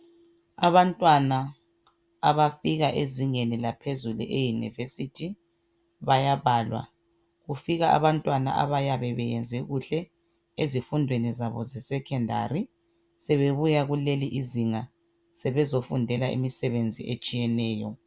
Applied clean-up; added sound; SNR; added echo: none; none; none; none.